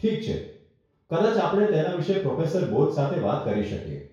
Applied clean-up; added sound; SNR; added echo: none; none; none; reverberation time 0.6 s.